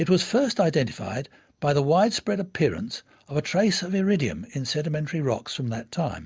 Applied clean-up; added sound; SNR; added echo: none; none; none; none.